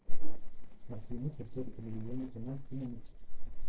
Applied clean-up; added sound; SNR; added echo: neural separator model SepFormer DNS4.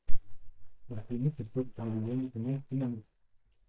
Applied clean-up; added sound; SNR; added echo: neural mask model DeepFilterNet 3.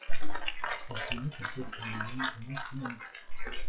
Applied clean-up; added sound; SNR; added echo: classical method WPE with log-MMSE.